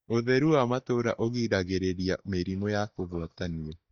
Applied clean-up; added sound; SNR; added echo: neural mask model DeepFilterNet 3.